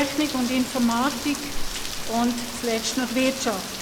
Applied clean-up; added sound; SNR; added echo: none; Rain; 6 dB; none.